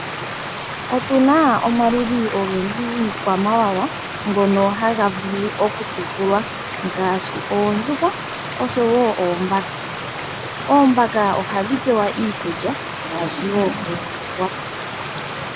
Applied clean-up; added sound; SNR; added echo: none; Stream; 8 dB; none.